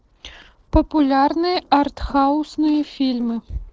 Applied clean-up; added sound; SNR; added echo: neural separator model SepFormer DNS4.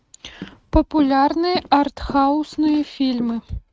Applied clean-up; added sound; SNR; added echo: neural mask model RNNoise.